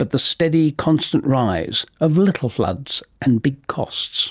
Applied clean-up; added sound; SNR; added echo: none; none; none; none.